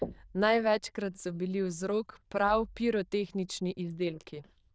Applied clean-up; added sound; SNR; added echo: neural diffusion model UNIVERSE++.